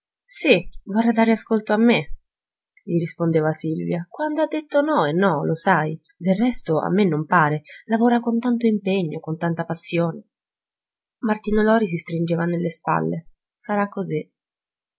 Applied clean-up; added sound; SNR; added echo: none; none; none; none.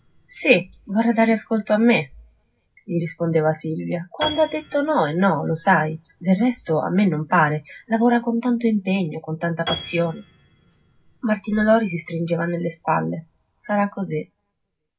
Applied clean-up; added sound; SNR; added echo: none; Piano; 19 dB; reverberation time 0.4 s.